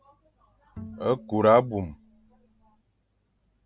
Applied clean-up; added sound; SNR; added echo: none; Bowed string instrument; 18 dB; none.